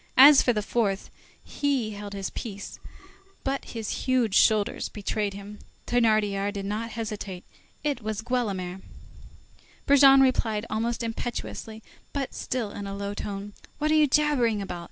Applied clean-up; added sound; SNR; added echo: none; Burping, eructation; 16 dB; none.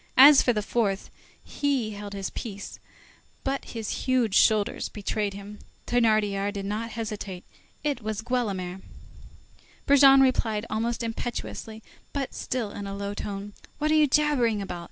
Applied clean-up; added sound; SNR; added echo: none; none; none; none.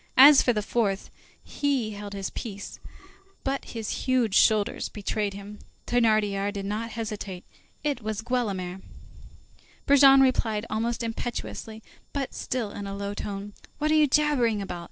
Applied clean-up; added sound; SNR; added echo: neural separator model SepFormer DNS4.